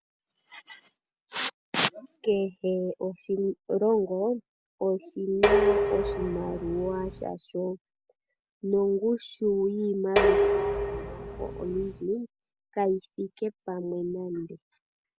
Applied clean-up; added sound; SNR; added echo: none; Dishes, pots, and pans; -2 dB; none.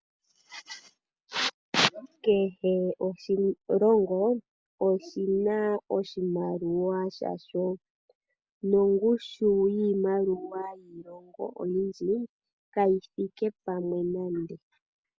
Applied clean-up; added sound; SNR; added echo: none; none; none; none.